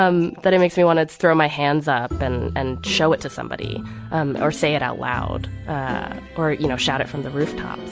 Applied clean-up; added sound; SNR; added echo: none; none; none; none.